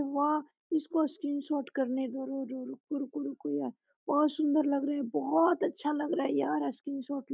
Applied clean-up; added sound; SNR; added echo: none; none; none; none.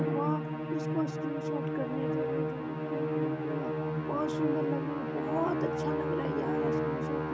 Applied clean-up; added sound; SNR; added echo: none; Musical instrument; -4 dB; none.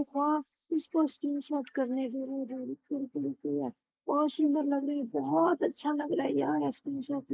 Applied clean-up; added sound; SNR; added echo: neural mask model Resemble Enhance denoiser.